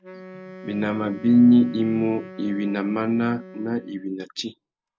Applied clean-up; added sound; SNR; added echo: none; Wind instrument, woodwind instrument; 18 dB; none.